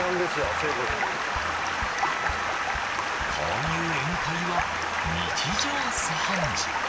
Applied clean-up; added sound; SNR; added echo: none; Stream; -4 dB; reverberation time 0.2 s.